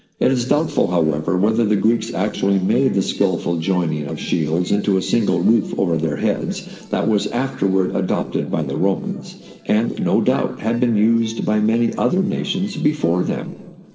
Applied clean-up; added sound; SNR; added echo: neural separator model SepFormer DNS4.